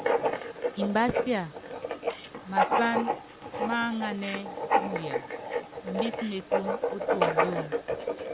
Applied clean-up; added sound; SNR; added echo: none; Writing; -4 dB; none.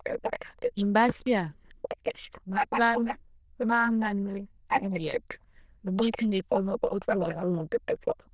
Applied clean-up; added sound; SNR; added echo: neural diffusion model UNIVERSE++.